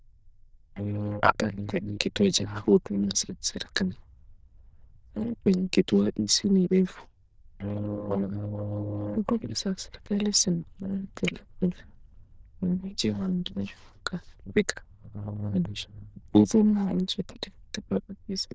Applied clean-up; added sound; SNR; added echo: neural diffusion model UNIVERSE++.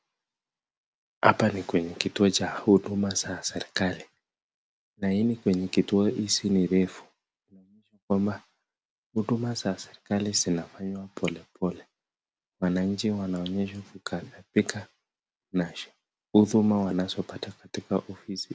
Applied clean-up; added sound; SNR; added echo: none; none; none; none.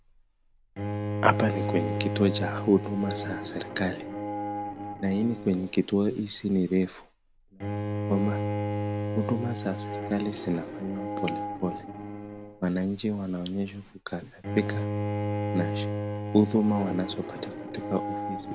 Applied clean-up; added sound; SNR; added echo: none; Bowed string instrument; 4 dB; none.